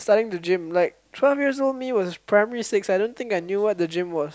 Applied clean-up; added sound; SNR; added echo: none; none; none; none.